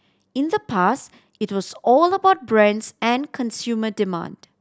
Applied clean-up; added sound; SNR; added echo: none; none; none; none.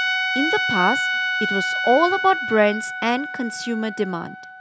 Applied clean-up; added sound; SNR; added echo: none; Trumpet; 2 dB; none.